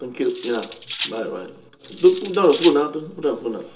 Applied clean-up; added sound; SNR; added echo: none; Cutlery, silverware; 13 dB; reverberation time 0.2 s.